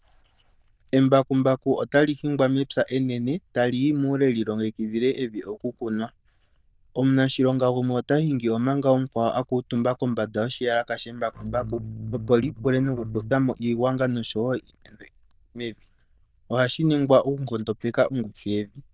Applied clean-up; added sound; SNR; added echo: neural diffusion model UNIVERSE++.